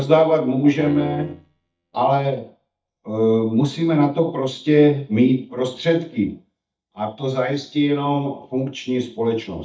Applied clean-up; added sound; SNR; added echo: neural mask model DeepFilterNet 3.